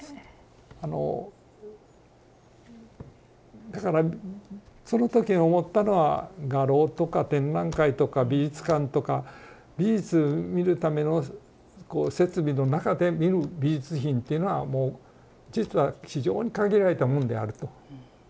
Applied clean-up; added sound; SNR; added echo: none; none; none; none.